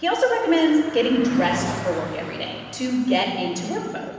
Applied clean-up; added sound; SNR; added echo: none; Car passing by; 14 dB; reverberation time 1.6 s.